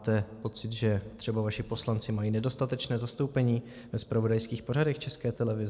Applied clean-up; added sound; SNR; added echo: none; none; none; none.